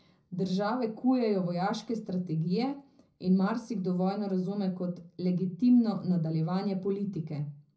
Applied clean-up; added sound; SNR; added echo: none; none; none; reverberation time 0.4 s.